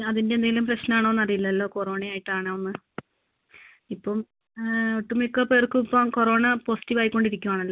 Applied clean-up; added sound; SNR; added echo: none; none; none; none.